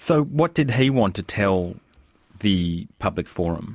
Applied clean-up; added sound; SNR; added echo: none; none; none; none.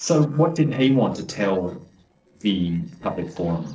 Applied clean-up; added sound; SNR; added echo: neural separator model SepFormer DNS4.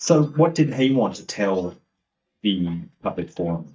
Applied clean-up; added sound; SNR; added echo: neural mask model DeepFilterNet 3.